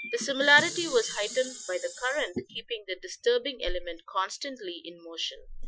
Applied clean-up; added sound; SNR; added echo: classical method Wiener filter.